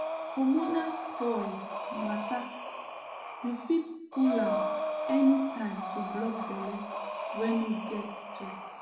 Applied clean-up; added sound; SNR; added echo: none; Breathing; 4 dB; reverberation time 0.8 s.